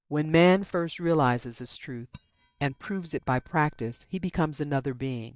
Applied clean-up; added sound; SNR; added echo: neural mask model DeepFilterNet 3.